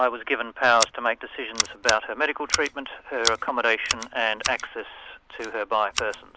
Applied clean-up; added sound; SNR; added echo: none; Scissors; 7 dB; none.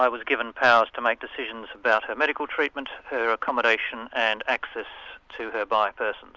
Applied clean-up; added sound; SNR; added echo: none; none; none; none.